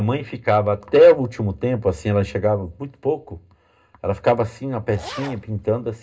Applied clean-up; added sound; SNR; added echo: none; Zipper (clothing); 16 dB; reverberation time 0.2 s.